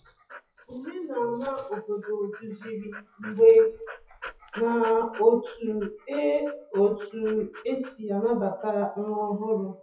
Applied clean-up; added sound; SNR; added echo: classical method WPE with log-MMSE.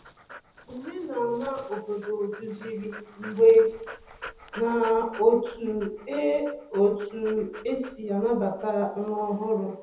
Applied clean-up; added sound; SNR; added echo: none; Dog; 20 dB; reverberation time 0.7 s.